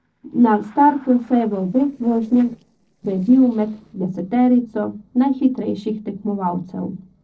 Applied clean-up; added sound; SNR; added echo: neural separator model SepFormer DNS4.